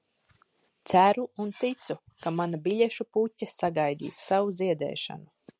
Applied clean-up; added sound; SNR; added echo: none; none; none; none.